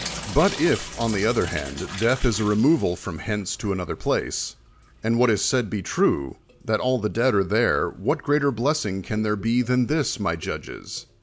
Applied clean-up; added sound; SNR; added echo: none; Drip / Sink (filling or washing); 17 dB; none.